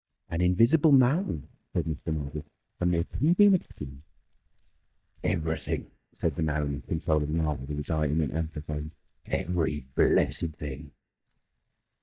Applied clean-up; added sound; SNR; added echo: neural mask model DeepFilterNet 3.